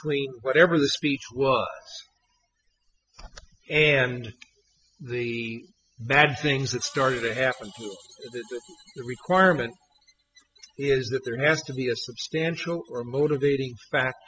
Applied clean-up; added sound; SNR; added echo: classical method spectral subtraction.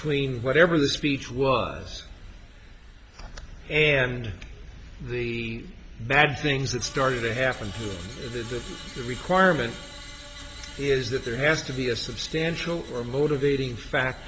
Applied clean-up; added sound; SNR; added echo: none; Screech; 20 dB; none.